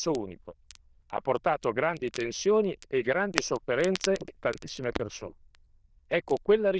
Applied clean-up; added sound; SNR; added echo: neural diffusion model UNIVERSE++.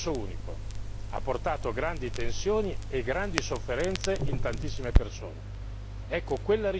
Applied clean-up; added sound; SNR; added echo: none; Crackle; -1 dB; none.